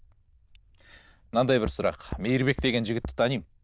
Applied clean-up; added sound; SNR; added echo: neural diffusion model UNIVERSE++.